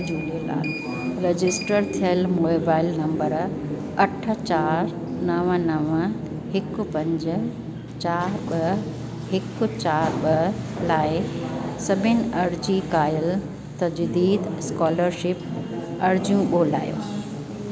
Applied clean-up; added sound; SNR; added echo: none; Sliding door; 16 dB; none.